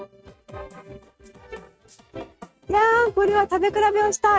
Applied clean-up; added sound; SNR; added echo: neural mask model RNNoise.